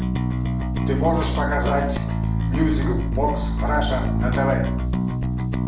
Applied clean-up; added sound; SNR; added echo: none; Bass guitar; -4 dB; reverberation time 0.5 s.